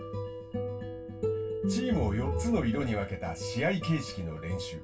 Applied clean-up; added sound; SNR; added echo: none; Dishes, pots, and pans; 15 dB; reverberation time 0.2 s.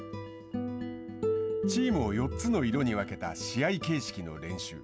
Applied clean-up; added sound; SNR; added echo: none; none; none; none.